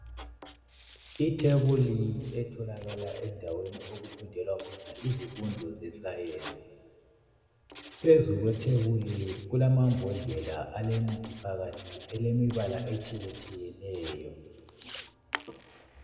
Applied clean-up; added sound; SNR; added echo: none; Writing; 16 dB; reverberation time 1.8 s.